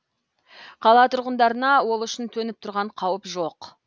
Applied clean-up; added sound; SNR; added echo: none; none; none; none.